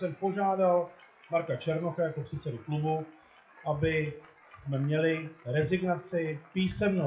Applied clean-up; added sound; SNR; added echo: classical method WPE with log-MMSE.